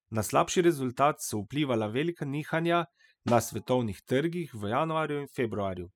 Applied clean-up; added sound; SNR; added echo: classical method spectral subtraction.